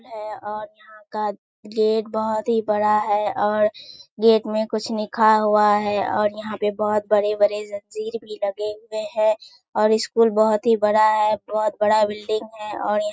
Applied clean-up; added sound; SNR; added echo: none; none; none; none.